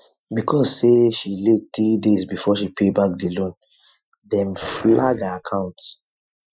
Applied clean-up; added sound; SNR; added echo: classical method Wiener filter.